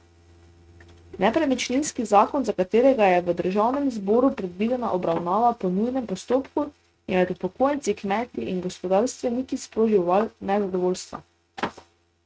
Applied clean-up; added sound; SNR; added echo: neural mask model RNNoise.